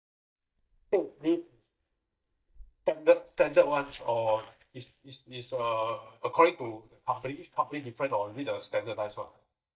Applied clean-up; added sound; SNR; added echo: neural mask model DeepFilterNet 3.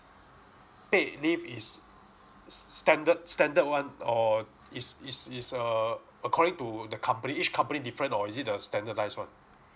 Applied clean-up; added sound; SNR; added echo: none; none; none; none.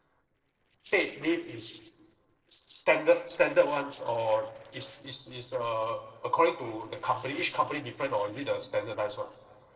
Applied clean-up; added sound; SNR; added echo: neural separator model SepFormer DNS4.